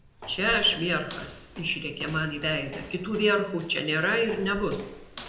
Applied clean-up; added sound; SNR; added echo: none; Walk, footsteps; 16 dB; reverberation time 0.8 s.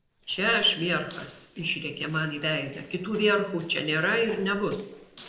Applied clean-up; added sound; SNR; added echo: neural separator model SepFormer DNS4.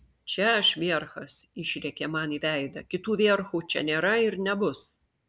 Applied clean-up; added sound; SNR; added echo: none; none; none; none.